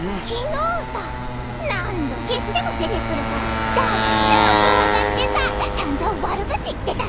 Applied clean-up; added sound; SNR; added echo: none; Motorcycle; -3 dB; none.